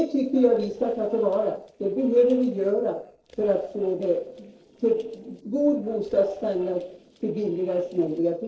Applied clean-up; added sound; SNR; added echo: neural separator model SepFormer DNS4.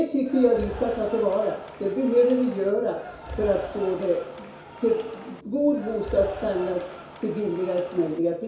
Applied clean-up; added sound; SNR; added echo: none; Cheering; 15 dB; reverberation time 0.6 s.